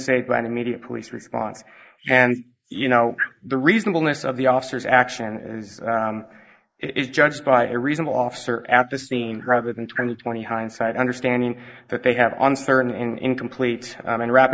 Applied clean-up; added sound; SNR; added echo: neural mask model Resemble Enhance denoiser.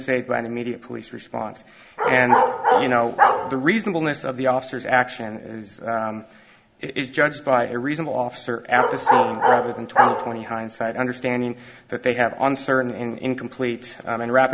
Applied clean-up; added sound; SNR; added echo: none; Bark; -2 dB; none.